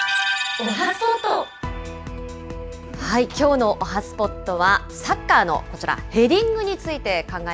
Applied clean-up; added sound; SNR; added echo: none; none; none; none.